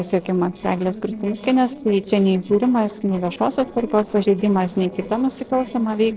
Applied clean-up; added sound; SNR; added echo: neural separator model SepFormer DNS4.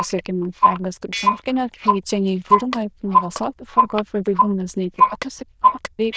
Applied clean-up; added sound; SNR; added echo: neural diffusion model UNIVERSE++.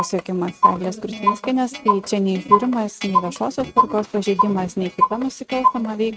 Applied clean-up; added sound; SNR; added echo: neural mask model RNNoise.